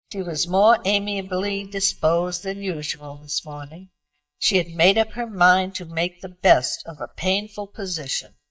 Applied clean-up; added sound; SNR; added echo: neural mask model DeepFilterNet 3.